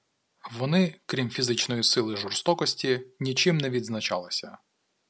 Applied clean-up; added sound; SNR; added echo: none; none; none; none.